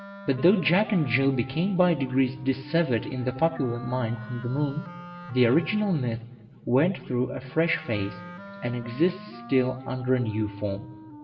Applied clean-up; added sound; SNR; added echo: none; Wind instrument, woodwind instrument; 16 dB; reverberation time 1.7 s.